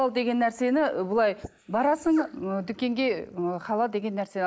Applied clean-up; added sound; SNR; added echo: neural mask model Resemble Enhance denoiser.